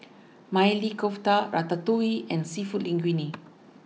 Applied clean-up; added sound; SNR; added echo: none; none; none; none.